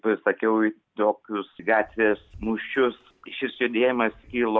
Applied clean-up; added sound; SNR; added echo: none; none; none; none.